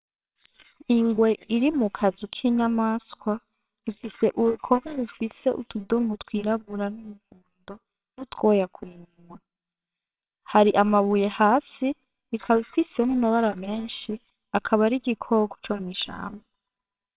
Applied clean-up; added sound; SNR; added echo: neural separator model SepFormer WHAMR!.